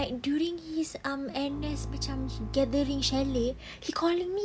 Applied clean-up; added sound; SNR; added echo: none; Bowed string instrument; 7 dB; none.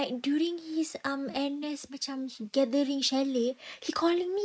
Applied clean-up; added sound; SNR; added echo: neural mask model Resemble Enhance denoiser.